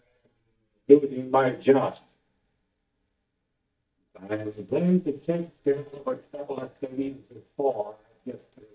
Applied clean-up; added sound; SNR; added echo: neural mask model DeepFilterNet 3.